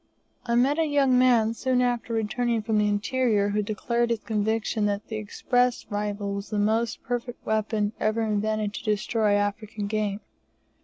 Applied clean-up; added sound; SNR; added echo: none; none; none; none.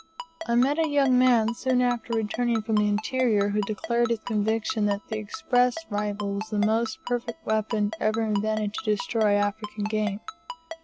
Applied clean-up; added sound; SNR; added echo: none; Ringtone; 14 dB; none.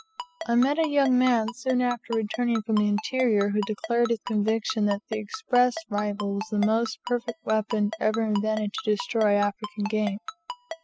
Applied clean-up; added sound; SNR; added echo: classical method spectral subtraction.